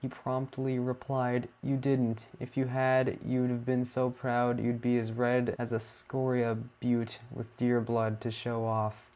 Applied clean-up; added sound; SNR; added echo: none; none; none; none.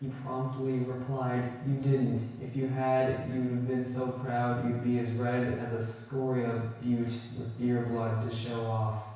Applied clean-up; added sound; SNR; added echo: none; none; none; reverberation time 1.1 s.